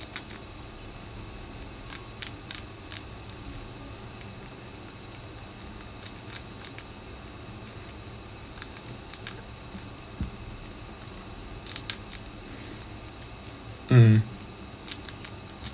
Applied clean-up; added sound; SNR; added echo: none; Wild animals; 19 dB; none.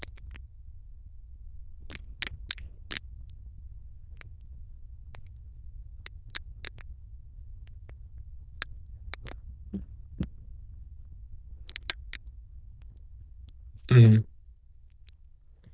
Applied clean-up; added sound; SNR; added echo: neural diffusion model UNIVERSE++.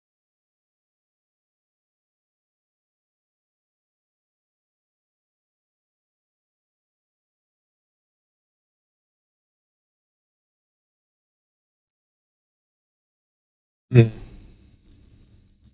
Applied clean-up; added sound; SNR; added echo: neural mask model DeepFilterNet 3.